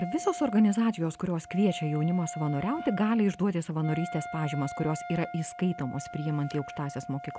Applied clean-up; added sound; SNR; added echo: none; Wind instrument, woodwind instrument; 12 dB; none.